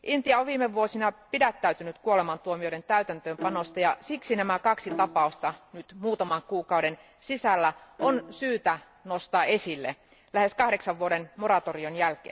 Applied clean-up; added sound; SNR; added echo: none; Bowed string instrument; 15 dB; none.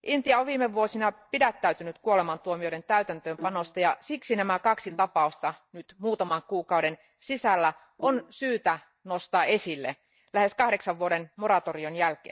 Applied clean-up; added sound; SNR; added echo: neural mask model DeepFilterNet 3.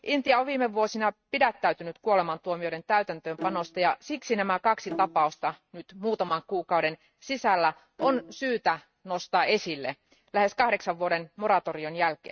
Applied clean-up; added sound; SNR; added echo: neural mask model RNNoise.